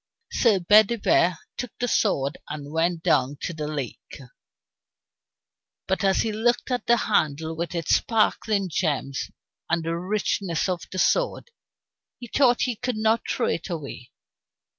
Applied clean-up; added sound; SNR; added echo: none; none; none; none.